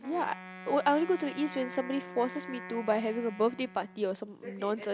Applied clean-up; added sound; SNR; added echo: none; Wind instrument, woodwind instrument; 14 dB; none.